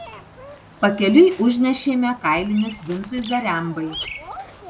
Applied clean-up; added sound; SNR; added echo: none; Bird vocalization, bird call, bird song; 17 dB; none.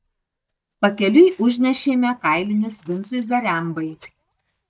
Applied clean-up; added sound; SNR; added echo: neural mask model DeepFilterNet 3.